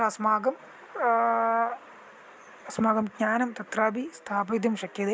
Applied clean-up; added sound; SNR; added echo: none; none; none; none.